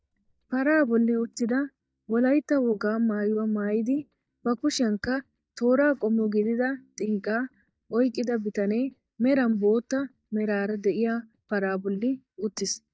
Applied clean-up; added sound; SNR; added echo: neural mask model DeepFilterNet 3.